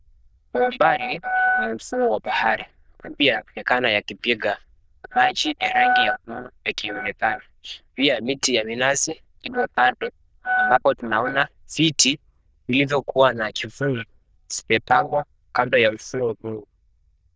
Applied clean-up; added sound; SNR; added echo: neural diffusion model UNIVERSE++.